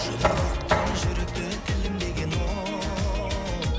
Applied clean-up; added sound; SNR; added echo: none; Knock; 4 dB; none.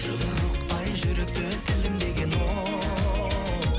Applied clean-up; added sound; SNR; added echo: none; none; none; none.